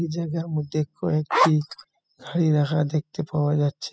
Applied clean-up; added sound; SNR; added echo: classical method spectral subtraction.